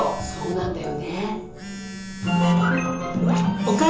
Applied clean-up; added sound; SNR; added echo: none; Telephone; 14 dB; reverberation time 0.8 s.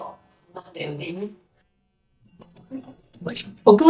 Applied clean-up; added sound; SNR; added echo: neural mask model DeepFilterNet 3.